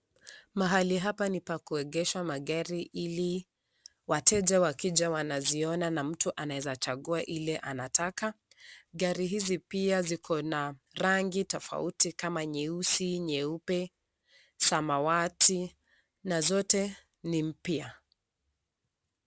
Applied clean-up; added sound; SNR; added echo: none; none; none; none.